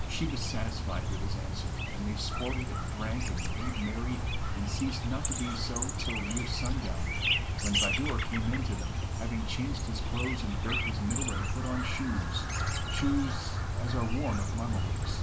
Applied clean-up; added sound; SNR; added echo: none; Chirp, tweet; -5 dB; reverberation time 0.3 s.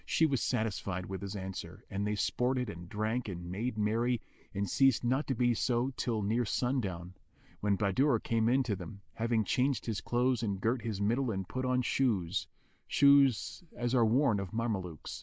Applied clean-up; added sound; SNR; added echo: none; none; none; none.